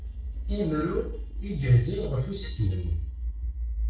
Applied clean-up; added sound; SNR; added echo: neural separator model SepFormer DNS4.